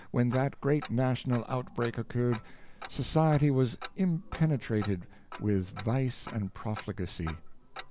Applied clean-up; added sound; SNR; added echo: none; Tick-tock; 15 dB; none.